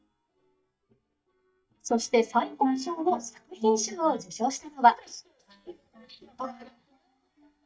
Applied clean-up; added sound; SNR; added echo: neural mask model DeepFilterNet 3.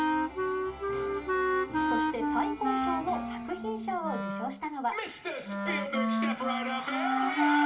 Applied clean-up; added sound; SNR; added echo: none; Wind instrument, woodwind instrument; -4 dB; reverberation time 0.2 s.